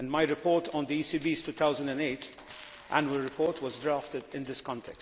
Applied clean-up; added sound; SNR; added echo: none; Camera + Keys jangling; 20 dB; none.